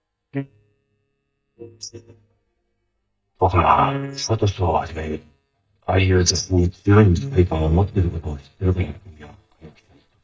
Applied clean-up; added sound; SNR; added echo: neural mask model DeepFilterNet 3.